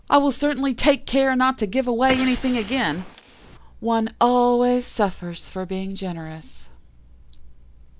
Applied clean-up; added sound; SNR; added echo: neural mask model Resemble Enhance denoiser.